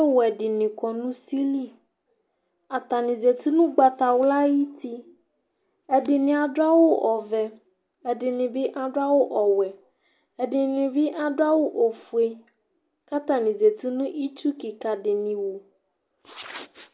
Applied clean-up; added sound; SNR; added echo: none; none; none; none.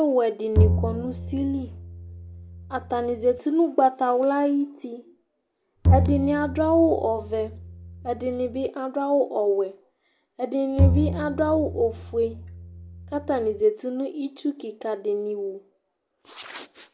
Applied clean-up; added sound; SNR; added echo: none; Bowed string instrument; 1 dB; none.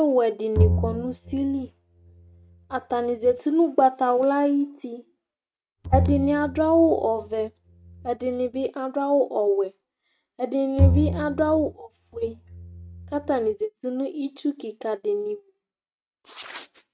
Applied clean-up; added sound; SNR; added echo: neural mask model RNNoise.